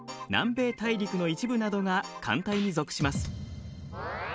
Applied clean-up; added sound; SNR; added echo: none; none; none; none.